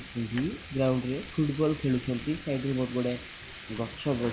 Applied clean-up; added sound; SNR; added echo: none; Frying (food); 15 dB; none.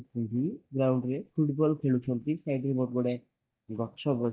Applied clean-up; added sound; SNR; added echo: neural mask model DeepFilterNet 3.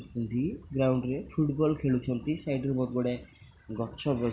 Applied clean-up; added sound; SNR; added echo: none; none; none; none.